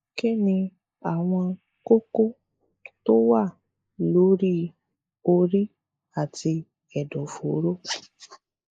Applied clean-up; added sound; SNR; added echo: neural mask model Resemble Enhance denoiser.